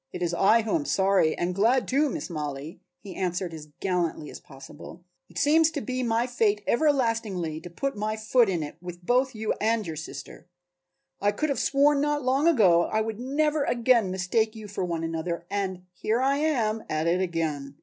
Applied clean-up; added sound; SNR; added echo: none; none; none; none.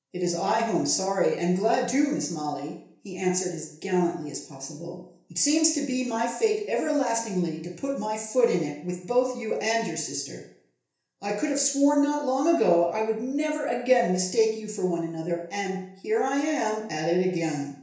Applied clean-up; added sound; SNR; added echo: none; none; none; reverberation time 0.5 s.